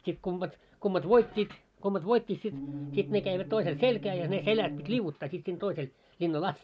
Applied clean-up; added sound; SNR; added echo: none; Musical instrument; 9 dB; none.